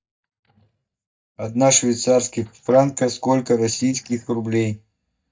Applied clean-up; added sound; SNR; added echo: neural mask model DeepFilterNet 3.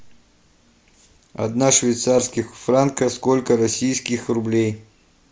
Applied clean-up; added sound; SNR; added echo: none; none; none; none.